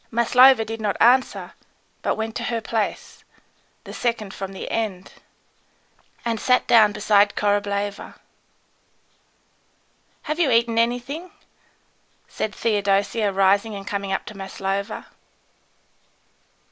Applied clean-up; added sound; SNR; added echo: none; none; none; none.